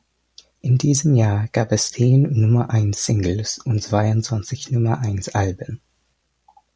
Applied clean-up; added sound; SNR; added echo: none; none; none; none.